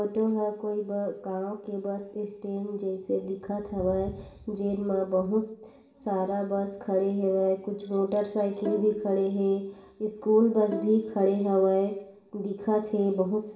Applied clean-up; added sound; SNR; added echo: none; Bowed string instrument; 15 dB; reverberation time 0.8 s.